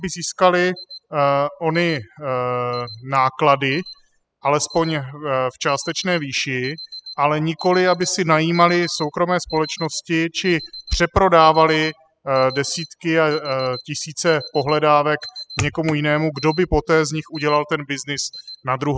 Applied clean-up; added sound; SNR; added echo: classical method spectral subtraction.